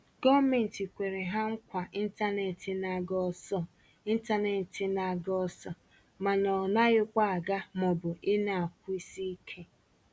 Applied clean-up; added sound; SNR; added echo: none; none; none; none.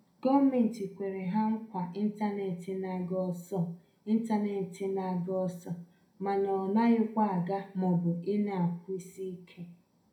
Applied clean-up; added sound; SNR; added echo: none; none; none; reverberation time 0.4 s.